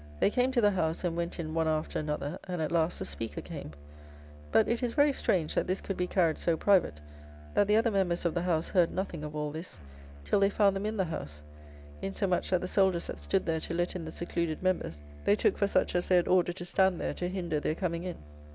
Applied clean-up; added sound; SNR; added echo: none; Musical instrument; 16 dB; none.